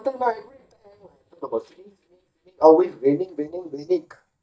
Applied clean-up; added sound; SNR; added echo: neural mask model DeepFilterNet 3.